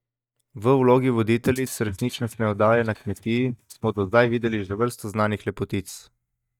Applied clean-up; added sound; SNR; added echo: neural mask model DeepFilterNet 3.